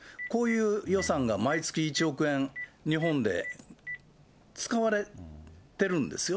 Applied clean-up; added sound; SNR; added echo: none; Telephone; 15 dB; none.